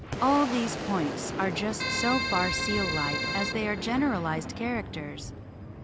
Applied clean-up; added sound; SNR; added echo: none; Keyboard (musical) + Boom; 3 dB; none.